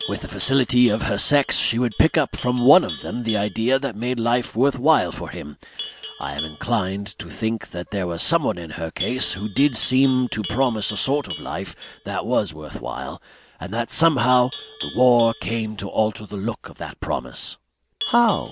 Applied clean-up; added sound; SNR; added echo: none; Livestock, farm animals, working animals; 16 dB; none.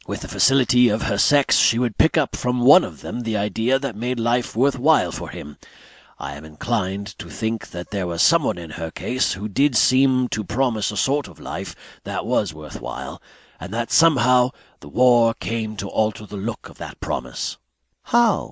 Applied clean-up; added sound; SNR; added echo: none; none; none; none.